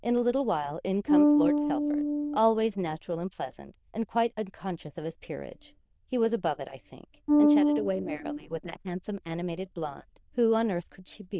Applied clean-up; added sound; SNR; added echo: neural diffusion model UNIVERSE++.